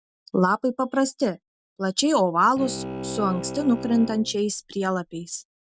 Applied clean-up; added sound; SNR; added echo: none; Bowed string instrument; 11 dB; none.